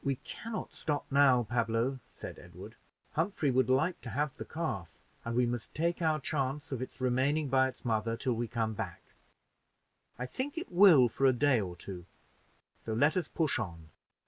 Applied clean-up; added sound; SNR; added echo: none; none; none; none.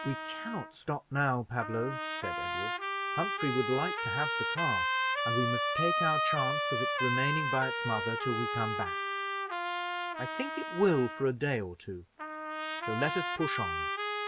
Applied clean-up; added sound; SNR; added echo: none; Trumpet; -1 dB; none.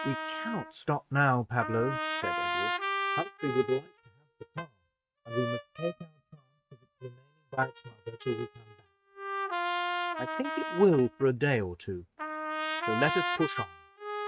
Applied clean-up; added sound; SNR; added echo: neural mask model RNNoise.